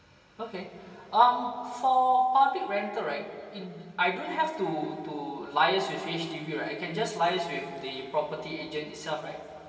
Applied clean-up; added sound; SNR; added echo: none; none; none; reverberation time 2.7 s.